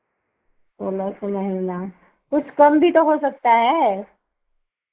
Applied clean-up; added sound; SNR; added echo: neural mask model Resemble Enhance denoiser.